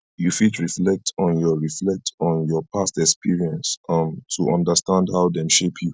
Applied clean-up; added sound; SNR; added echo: none; none; none; none.